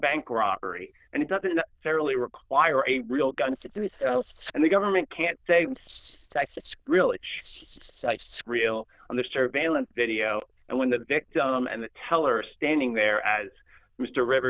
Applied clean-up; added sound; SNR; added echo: neural diffusion model UNIVERSE++.